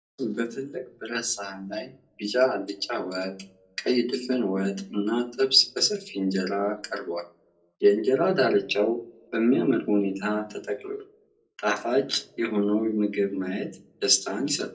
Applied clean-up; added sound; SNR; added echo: none; none; none; reverberation time 0.2 s.